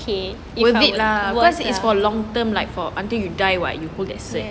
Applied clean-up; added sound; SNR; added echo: none; none; none; none.